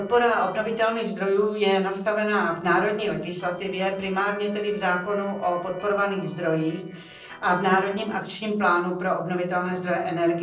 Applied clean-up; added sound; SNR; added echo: neural separator model SepFormer DNS4.